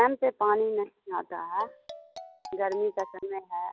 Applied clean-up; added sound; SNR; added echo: none; Marimba, xylophone; 17 dB; none.